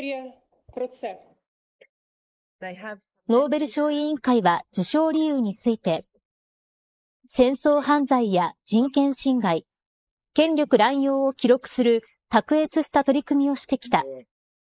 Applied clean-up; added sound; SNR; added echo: neural mask model Resemble Enhance denoiser.